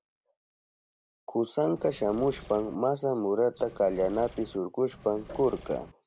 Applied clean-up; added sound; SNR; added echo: none; Engine / Mechanisms; 18 dB; none.